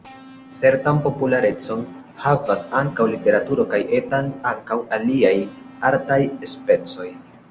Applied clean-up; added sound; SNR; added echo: none; Electric guitar / Bass guitar; 19 dB; none.